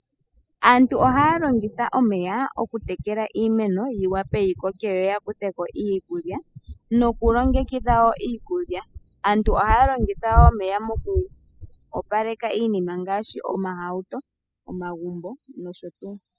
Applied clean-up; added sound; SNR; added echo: classical method spectral subtraction.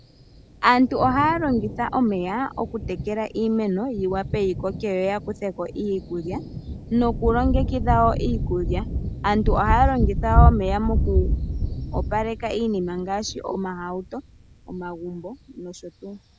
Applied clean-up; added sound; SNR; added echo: none; Thunder; 2 dB; none.